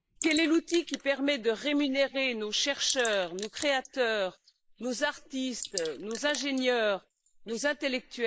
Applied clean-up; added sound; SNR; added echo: neural mask model Resemble Enhance denoiser.